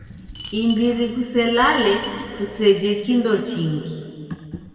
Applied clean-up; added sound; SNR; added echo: none; Coin (dropping); 18 dB; reverberation time 2.2 s.